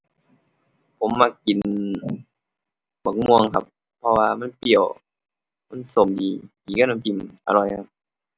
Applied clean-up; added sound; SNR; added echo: none; none; none; none.